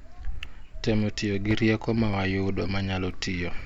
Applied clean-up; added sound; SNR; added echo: none; Cricket; 5 dB; none.